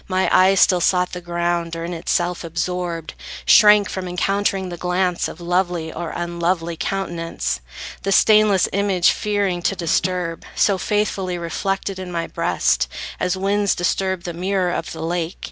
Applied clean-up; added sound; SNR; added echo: none; Snare drum; 16 dB; none.